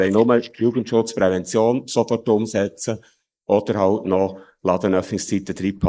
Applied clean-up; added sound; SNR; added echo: neural mask model Resemble Enhance denoiser.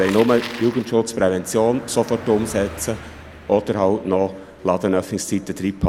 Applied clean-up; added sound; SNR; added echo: none; Car passing by + Bicycle; 17 dB; none.